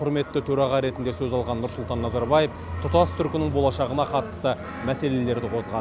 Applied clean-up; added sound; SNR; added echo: none; Brass instrument; 15 dB; none.